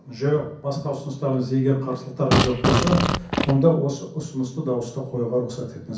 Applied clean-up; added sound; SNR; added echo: none; Fart; -3 dB; reverberation time 0.6 s.